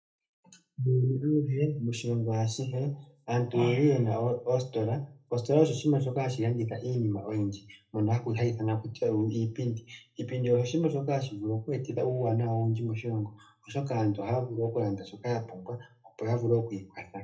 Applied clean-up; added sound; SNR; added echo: none; none; none; reverberation time 0.3 s.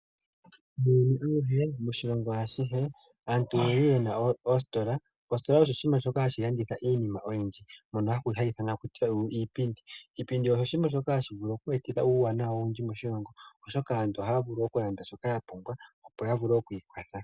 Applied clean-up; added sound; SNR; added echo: none; none; none; none.